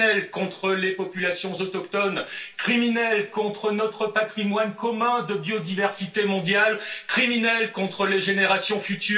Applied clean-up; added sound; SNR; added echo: none; none; none; reverberation time 0.3 s.